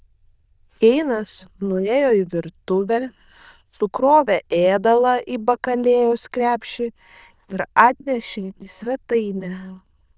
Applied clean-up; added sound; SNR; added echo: neural diffusion model UNIVERSE++.